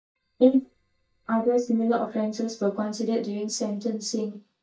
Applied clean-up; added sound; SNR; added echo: neural mask model DeepFilterNet 3.